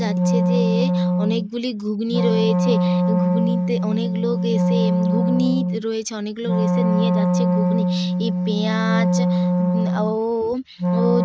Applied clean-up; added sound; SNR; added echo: neural mask model RNNoise.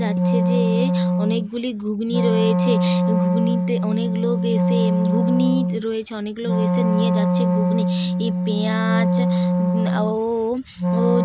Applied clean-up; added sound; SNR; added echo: none; Wind instrument, woodwind instrument; -5 dB; none.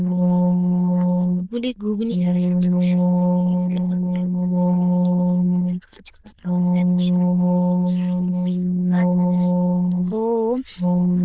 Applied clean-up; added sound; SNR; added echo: neural diffusion model UNIVERSE++.